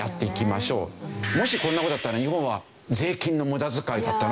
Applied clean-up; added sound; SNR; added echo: none; none; none; none.